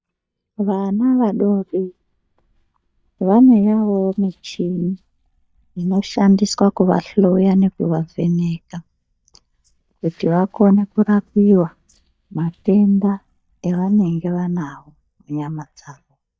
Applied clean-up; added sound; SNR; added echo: neural mask model DeepFilterNet 3.